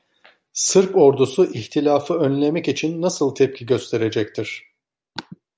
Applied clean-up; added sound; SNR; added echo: none; none; none; none.